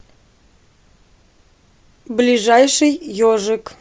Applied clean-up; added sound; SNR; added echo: none; none; none; none.